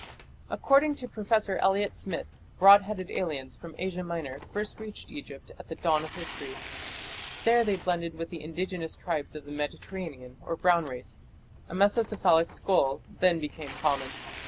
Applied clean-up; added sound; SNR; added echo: none; Tearing; 16 dB; none.